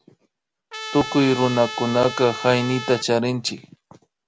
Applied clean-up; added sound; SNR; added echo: none; Trumpet; 10 dB; none.